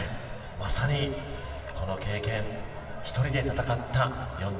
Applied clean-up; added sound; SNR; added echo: none; Bell; 9 dB; reverberation time 2.0 s.